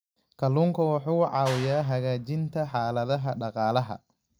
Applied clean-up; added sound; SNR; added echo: none; Clapping; 17 dB; none.